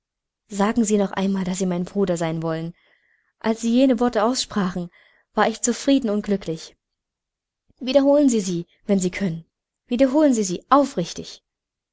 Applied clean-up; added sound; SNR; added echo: none; none; none; none.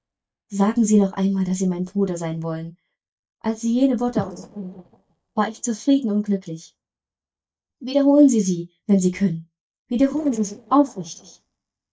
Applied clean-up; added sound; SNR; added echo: neural mask model DeepFilterNet 3.